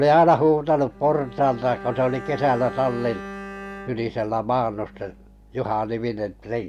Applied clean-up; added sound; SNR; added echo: none; Bowed string instrument; 16 dB; none.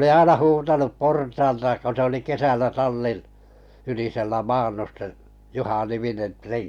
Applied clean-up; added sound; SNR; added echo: none; none; none; none.